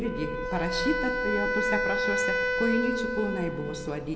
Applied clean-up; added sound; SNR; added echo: none; Wind instrument, woodwind instrument; -1 dB; none.